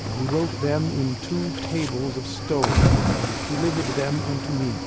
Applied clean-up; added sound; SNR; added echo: none; Cricket / Waves, surf; -1 dB; none.